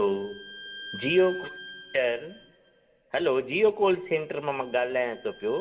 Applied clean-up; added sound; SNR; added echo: none; Bowed string instrument; 17 dB; reverberation time 1.2 s.